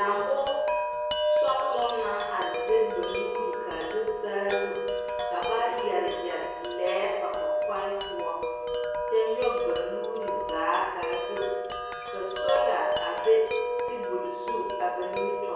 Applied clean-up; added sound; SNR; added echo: none; Wind chime; 1 dB; reverberation time 1.0 s.